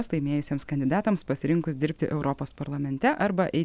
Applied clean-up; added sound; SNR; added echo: none; none; none; none.